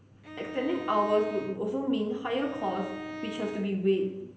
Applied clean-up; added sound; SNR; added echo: none; Bowed string instrument; 10 dB; reverberation time 0.8 s.